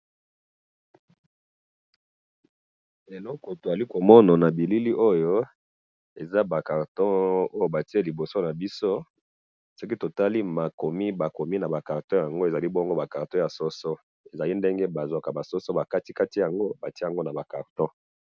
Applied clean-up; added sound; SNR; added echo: none; none; none; none.